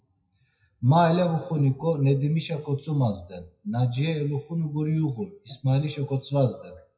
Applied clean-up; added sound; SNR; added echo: classical method WPE with log-MMSE.